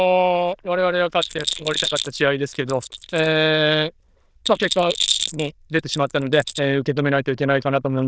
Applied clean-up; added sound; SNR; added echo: neural diffusion model UNIVERSE++.